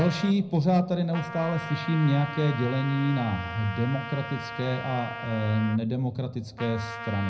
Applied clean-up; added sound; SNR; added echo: none; Trumpet; 11 dB; reverberation time 0.4 s.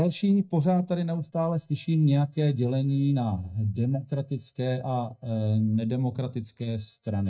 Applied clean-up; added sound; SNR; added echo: neural mask model DeepFilterNet 3.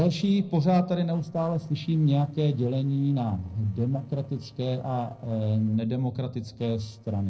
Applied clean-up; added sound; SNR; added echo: neural separator model SepFormer DNS4.